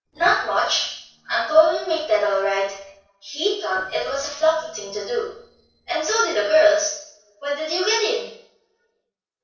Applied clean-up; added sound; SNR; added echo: neural separator model SepFormer DNS4.